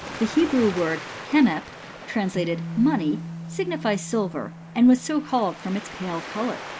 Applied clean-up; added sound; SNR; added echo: none; Waves, surf + Bass guitar; 11 dB; none.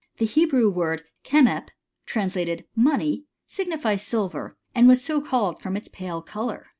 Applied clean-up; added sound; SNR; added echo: none; none; none; none.